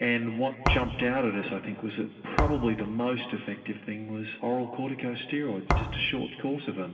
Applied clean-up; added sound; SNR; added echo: none; Thump, thud; 1 dB; reverberation time 2.2 s.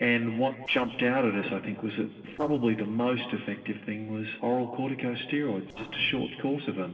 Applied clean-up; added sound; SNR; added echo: neural separator model SepFormer DNS4.